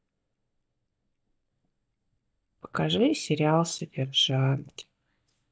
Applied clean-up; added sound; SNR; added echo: neural mask model DeepFilterNet 3.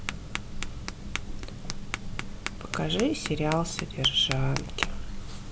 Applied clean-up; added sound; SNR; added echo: none; Tap; 3 dB; none.